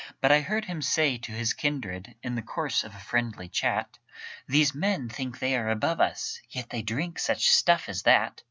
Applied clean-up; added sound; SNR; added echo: none; none; none; none.